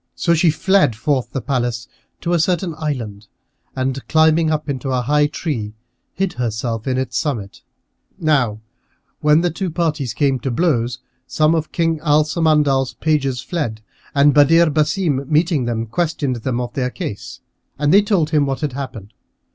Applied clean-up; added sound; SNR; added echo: none; none; none; none.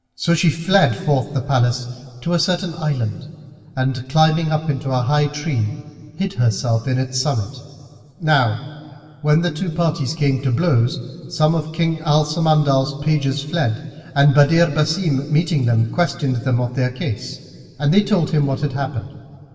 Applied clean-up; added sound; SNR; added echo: none; none; none; reverberation time 1.9 s.